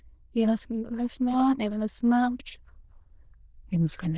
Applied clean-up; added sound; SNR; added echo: neural diffusion model UNIVERSE++.